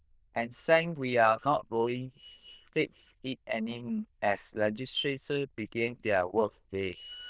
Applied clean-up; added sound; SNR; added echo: neural diffusion model UNIVERSE++.